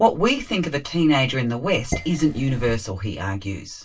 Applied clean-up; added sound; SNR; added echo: none; Dishes, pots, and pans; 8 dB; reverberation time 0.2 s.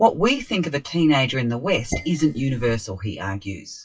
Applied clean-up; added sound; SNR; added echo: classical method WPE with log-MMSE.